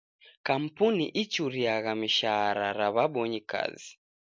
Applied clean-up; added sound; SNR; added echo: none; none; none; none.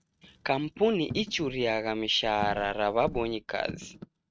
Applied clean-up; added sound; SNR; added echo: neural mask model RNNoise.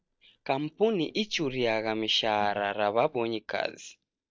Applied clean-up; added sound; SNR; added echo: neural mask model DeepFilterNet 3.